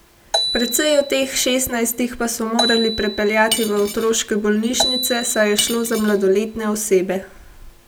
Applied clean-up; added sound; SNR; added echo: none; Cutlery, silverware / Dishes, pots, and pans + Marimba, xylophone; 7 dB; none.